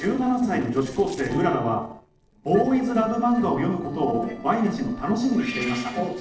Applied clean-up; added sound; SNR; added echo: neural separator model SepFormer DNS4.